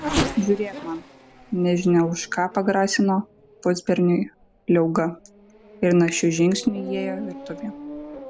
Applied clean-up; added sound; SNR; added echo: none; Race car, auto racing / Accelerating, revving, vroom; 11 dB; none.